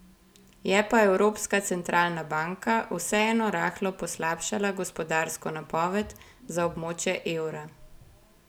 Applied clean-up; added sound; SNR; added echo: none; none; none; none.